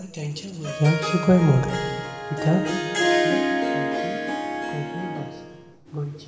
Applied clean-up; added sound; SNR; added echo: none; Harp; 2 dB; reverberation time 1.7 s.